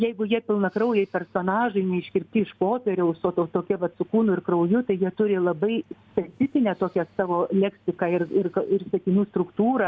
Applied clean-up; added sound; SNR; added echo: none; none; none; none.